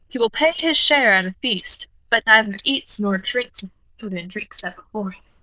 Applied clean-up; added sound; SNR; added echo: neural diffusion model UNIVERSE++.